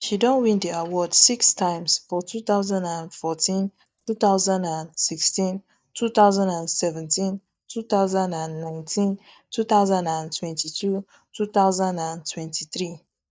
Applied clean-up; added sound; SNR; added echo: neural mask model DeepFilterNet 3.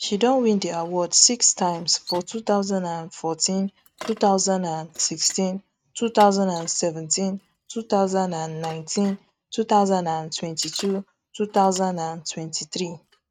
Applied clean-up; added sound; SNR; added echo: neural mask model RNNoise.